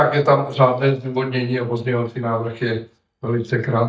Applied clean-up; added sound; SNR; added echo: neural mask model DeepFilterNet 3.